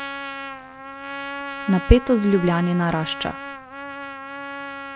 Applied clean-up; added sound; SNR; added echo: none; Trumpet; 10 dB; none.